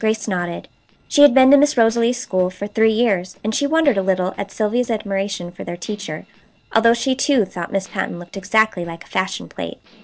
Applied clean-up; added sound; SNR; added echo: neural separator model SepFormer DNS4.